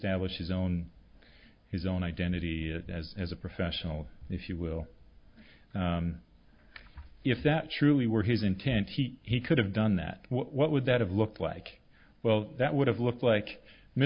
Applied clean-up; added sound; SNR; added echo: none; none; none; none.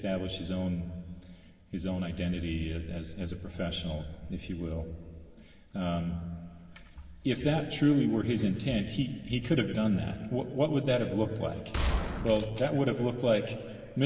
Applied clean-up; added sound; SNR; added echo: none; Gunshot, gunfire; 2 dB; reverberation time 2.8 s.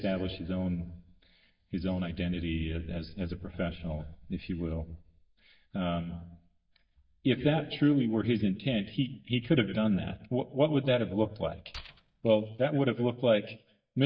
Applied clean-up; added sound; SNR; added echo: neural mask model DeepFilterNet 3.